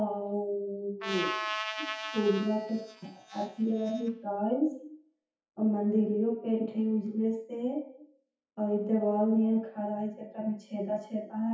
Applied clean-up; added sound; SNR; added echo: classical method WPE with log-MMSE.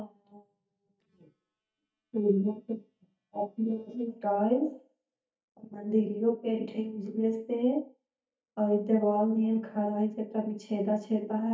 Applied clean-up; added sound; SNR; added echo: neural mask model DeepFilterNet 3.